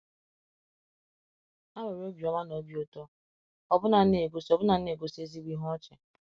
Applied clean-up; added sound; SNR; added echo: none; none; none; none.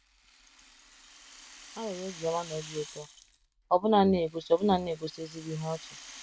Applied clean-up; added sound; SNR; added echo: none; Rattle (instrument); 15 dB; none.